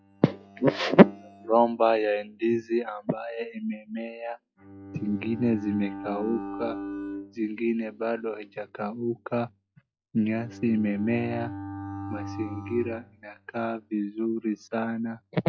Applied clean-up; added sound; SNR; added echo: classical method log-MMSE.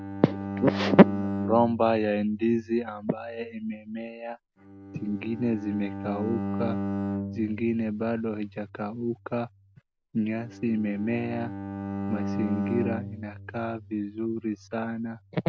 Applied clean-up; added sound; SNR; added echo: none; Bowed string instrument; 7 dB; none.